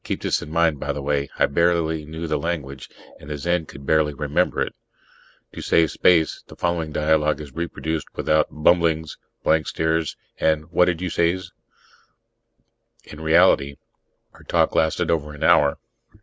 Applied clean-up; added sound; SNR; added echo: none; none; none; none.